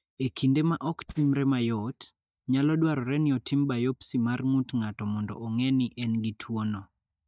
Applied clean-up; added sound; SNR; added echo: neural mask model DeepFilterNet 3.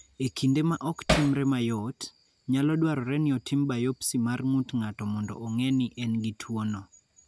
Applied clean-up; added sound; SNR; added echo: none; Hammer; 0 dB; none.